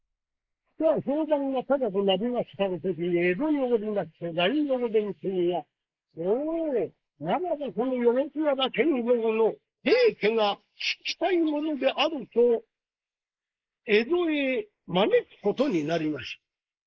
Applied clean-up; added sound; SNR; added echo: neural mask model Resemble Enhance denoiser.